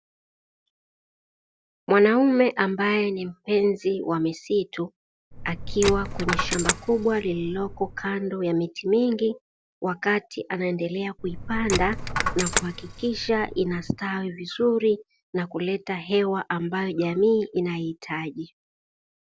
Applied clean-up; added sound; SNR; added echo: none; Coin (dropping); 4 dB; none.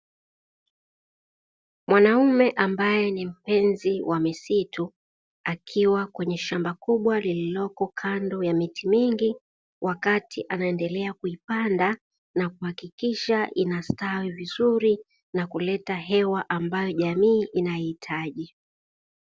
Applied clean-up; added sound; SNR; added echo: none; none; none; none.